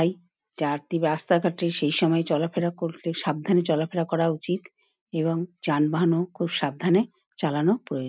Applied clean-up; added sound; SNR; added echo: none; none; none; none.